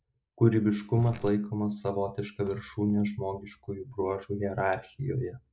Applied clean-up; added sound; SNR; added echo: neural mask model Resemble Enhance denoiser.